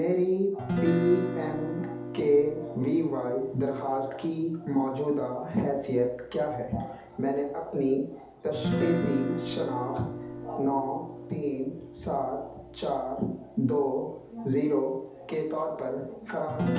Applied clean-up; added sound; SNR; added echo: none; Guitar; 8 dB; reverberation time 2.2 s.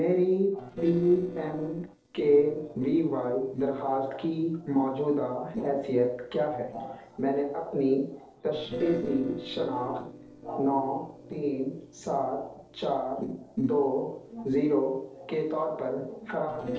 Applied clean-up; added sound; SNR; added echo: neural separator model SepFormer DNS4.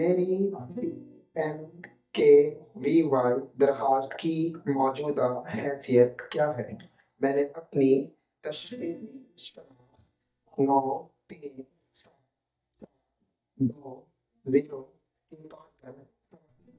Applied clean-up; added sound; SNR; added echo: neural mask model DeepFilterNet 3.